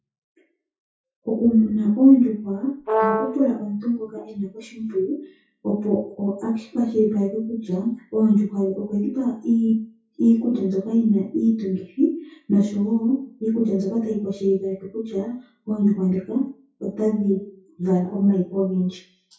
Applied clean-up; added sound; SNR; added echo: classical method WPE with log-MMSE.